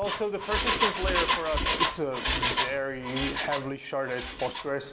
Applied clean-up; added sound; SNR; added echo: none; Engine; -1 dB; none.